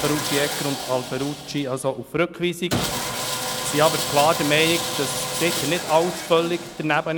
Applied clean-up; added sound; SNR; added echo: none; Sawing; 5 dB; none.